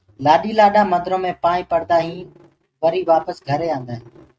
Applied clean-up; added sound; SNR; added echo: neural mask model RNNoise.